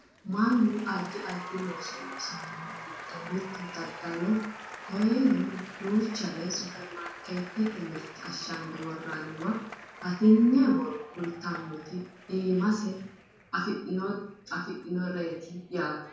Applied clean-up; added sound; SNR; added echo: none; Applause; 15 dB; reverberation time 0.5 s.